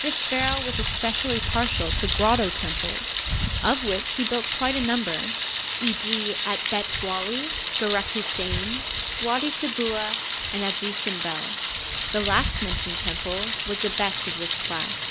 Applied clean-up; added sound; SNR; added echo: none; Thunder; -1 dB; none.